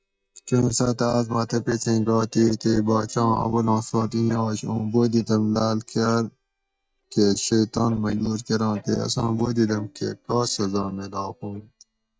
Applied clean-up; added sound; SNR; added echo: neural mask model DeepFilterNet 3.